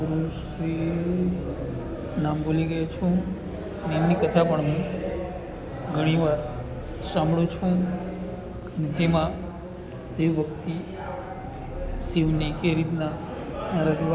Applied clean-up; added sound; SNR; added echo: none; none; none; none.